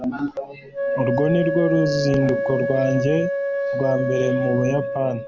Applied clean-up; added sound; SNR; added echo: none; Wind instrument, woodwind instrument; 2 dB; none.